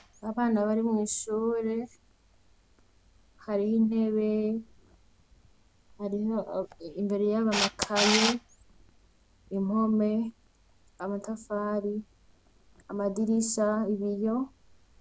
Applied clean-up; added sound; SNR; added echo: none; Camera; 9 dB; none.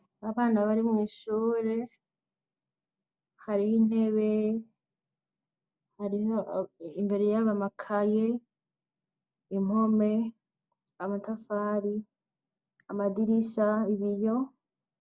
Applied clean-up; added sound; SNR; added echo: none; none; none; none.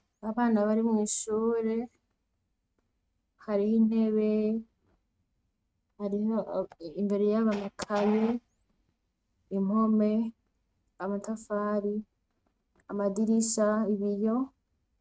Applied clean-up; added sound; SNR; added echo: neural mask model RNNoise.